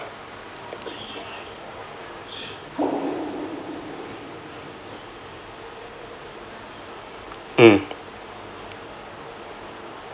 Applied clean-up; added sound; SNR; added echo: none; Water; 5 dB; none.